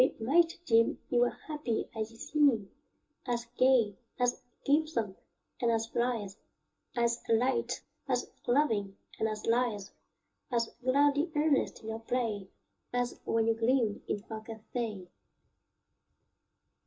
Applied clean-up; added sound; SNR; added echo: none; none; none; reverberation time 0.2 s.